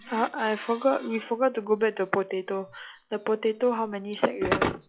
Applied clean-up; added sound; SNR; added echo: classical method log-MMSE.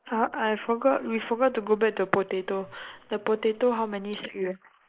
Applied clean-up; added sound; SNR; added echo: neural mask model Resemble Enhance denoiser.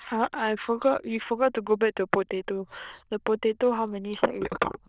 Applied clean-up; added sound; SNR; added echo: neural diffusion model UNIVERSE++.